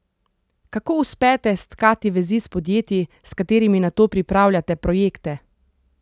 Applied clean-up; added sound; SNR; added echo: none; none; none; none.